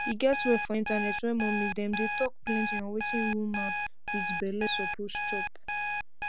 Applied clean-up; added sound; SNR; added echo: none; Alarm; 0 dB; none.